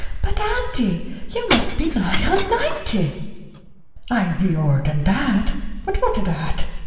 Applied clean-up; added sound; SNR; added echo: none; Shatter / Crushing; 10 dB; reverberation time 1.4 s.